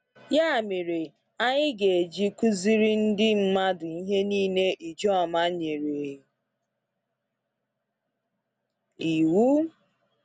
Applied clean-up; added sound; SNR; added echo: none; none; none; none.